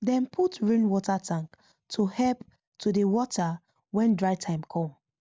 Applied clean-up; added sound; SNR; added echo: none; none; none; none.